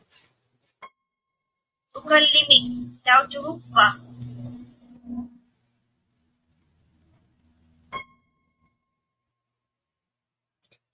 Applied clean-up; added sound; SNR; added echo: neural mask model RNNoise.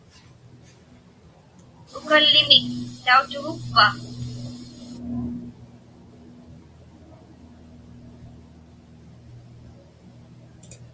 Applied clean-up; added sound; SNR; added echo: none; none; none; none.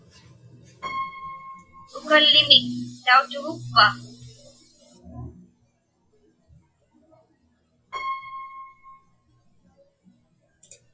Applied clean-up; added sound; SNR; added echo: classical method log-MMSE.